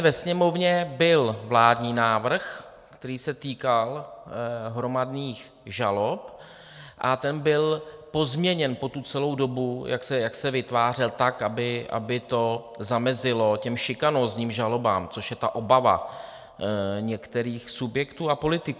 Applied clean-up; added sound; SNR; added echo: none; none; none; none.